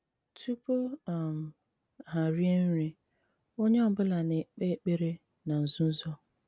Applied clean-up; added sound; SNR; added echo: none; none; none; none.